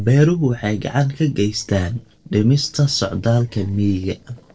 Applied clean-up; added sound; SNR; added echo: neural separator model SepFormer DNS4.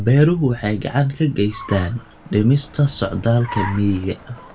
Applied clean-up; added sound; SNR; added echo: none; Car; 17 dB; reverberation time 0.2 s.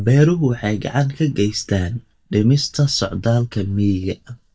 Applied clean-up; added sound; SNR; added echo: neural mask model DeepFilterNet 3.